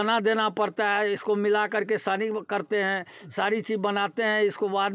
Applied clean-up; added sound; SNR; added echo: none; none; none; none.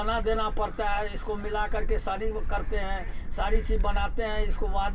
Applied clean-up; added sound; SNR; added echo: none; Gull, seagull; -4 dB; reverberation time 0.2 s.